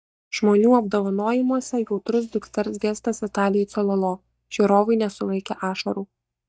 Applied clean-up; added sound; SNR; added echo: neural mask model DeepFilterNet 3.